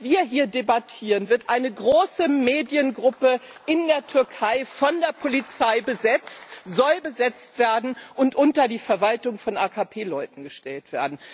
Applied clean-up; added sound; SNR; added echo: none; none; none; none.